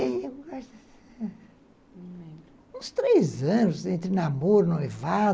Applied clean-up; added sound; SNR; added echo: none; none; none; none.